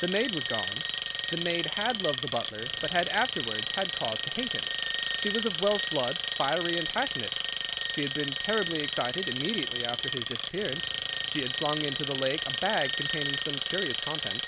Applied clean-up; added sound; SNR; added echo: none; Alarm; -3 dB; none.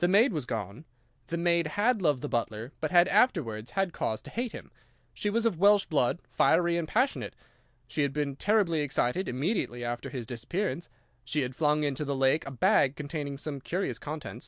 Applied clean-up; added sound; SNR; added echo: none; none; none; none.